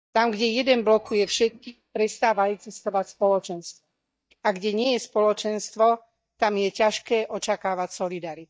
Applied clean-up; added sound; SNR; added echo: neural mask model DeepFilterNet 3.